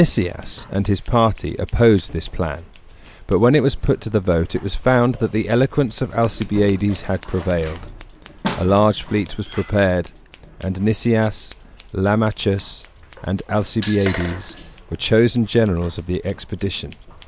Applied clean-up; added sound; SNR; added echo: none; Scissors; 17 dB; none.